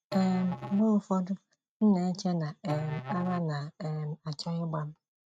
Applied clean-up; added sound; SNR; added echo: neural mask model RNNoise.